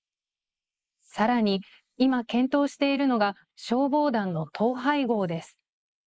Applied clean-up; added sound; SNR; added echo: neural mask model Resemble Enhance denoiser.